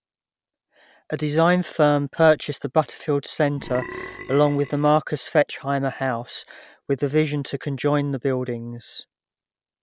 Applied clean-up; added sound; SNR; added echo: none; Burping, eructation; 13 dB; none.